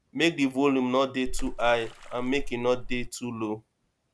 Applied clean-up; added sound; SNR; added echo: none; Splash, splatter; 5 dB; none.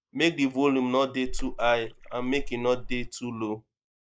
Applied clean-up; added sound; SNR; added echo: neural mask model Resemble Enhance denoiser.